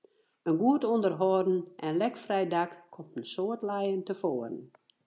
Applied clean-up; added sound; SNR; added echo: none; none; none; none.